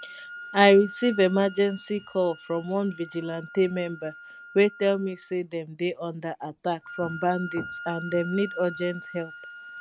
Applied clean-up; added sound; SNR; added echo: none; Wind instrument, woodwind instrument; 16 dB; none.